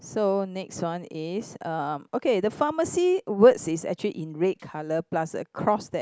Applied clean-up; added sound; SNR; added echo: none; none; none; none.